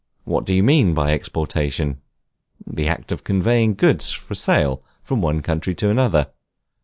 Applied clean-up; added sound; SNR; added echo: none; none; none; none.